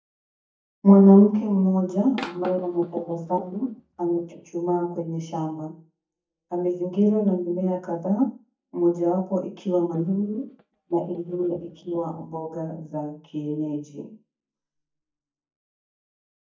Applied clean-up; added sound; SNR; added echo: neural mask model DeepFilterNet 3.